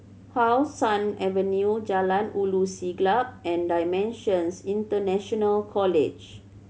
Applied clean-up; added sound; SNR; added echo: none; none; none; none.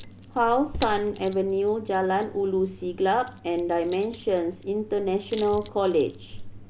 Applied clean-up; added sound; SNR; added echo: none; Chink, clink; 8 dB; none.